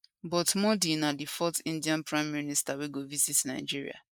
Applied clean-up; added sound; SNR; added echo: neural mask model Resemble Enhance denoiser.